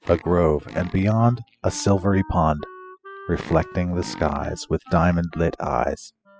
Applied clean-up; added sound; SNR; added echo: classical method spectral subtraction.